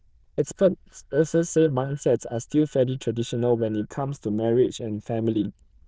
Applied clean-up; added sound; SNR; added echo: neural diffusion model UNIVERSE++.